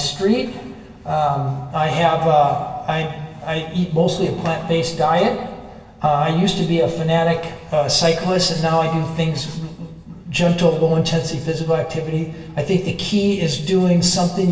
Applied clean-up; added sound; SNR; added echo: none; none; none; reverberation time 0.9 s.